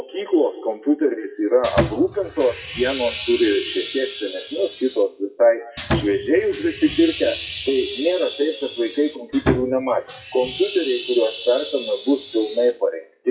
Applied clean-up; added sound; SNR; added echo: classical method WPE with log-MMSE.